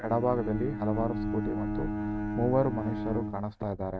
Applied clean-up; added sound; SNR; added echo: neural mask model RNNoise.